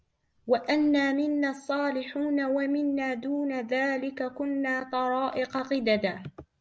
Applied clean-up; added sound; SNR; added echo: none; none; none; none.